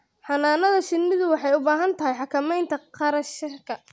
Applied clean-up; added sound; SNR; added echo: none; none; none; none.